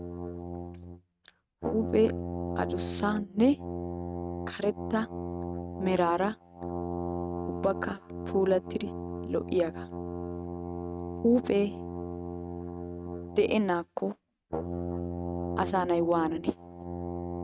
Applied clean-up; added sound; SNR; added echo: neural mask model RNNoise.